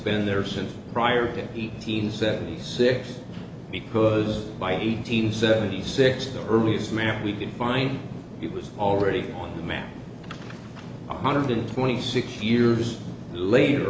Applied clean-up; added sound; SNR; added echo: none; none; none; none.